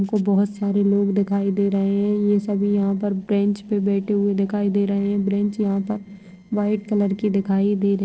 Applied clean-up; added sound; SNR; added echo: neural separator model SepFormer DNS4.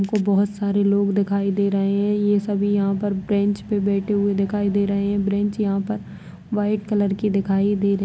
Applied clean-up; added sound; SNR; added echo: none; none; none; none.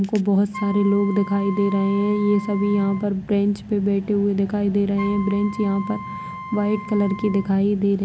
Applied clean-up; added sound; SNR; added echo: none; Wind instrument, woodwind instrument; 15 dB; none.